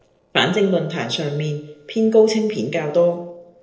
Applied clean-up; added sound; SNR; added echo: neural separator model SepFormer DNS4.